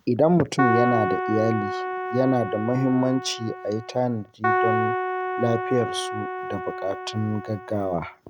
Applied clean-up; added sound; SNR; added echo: none; Keyboard (musical); 3 dB; none.